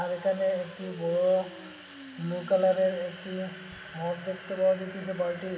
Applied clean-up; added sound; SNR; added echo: none; Domestic sounds, home sounds; 15 dB; reverberation time 1.7 s.